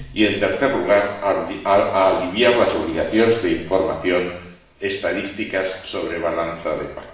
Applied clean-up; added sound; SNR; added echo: none; none; none; reverberation time 0.7 s.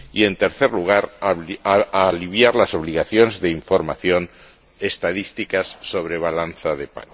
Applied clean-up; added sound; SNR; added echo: none; none; none; none.